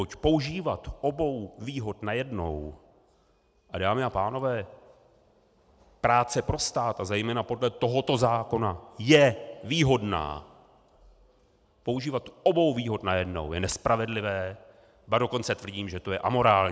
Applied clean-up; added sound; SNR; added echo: none; none; none; none.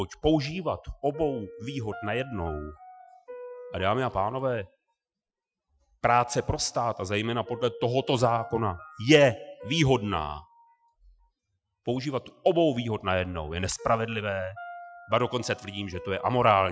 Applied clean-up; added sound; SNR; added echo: classical method Wiener filter.